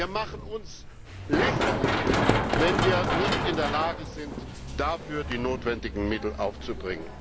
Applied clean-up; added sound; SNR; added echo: none; Run; -2 dB; none.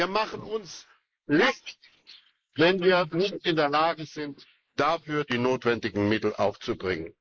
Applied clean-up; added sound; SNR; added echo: neural mask model Resemble Enhance denoiser.